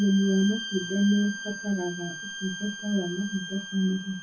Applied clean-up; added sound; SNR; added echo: none; Bowed string instrument; 10 dB; reverberation time 0.3 s.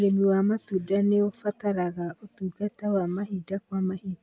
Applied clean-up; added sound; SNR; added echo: none; none; none; none.